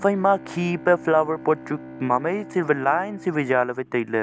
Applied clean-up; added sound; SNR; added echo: none; Bowed string instrument; 17 dB; none.